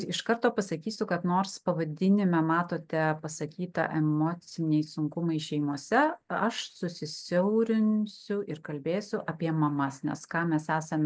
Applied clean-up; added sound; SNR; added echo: none; none; none; none.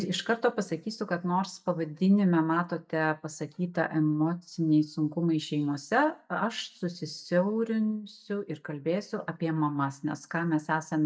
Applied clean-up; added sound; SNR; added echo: neural mask model DeepFilterNet 3.